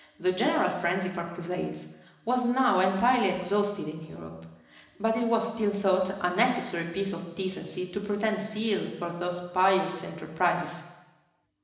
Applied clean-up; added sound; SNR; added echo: none; none; none; reverberation time 1.0 s.